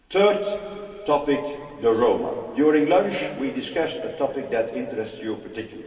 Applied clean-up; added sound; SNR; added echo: none; none; none; reverberation time 2.5 s.